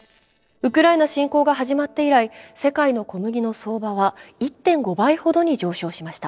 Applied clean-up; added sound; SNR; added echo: neural separator model SepFormer DNS4.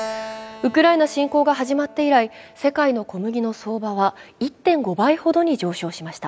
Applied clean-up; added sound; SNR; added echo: none; Keyboard (musical); 18 dB; none.